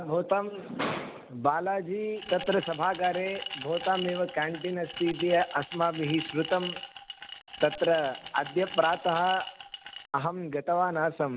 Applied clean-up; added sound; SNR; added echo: none; Glass; 11 dB; none.